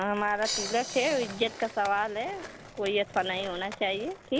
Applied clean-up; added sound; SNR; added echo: none; Crash cymbal + Skateboard; 11 dB; none.